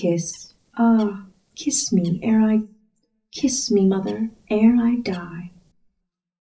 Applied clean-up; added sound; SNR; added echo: neural separator model SepFormer DNS4.